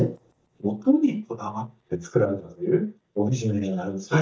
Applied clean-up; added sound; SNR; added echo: neural mask model DeepFilterNet 3.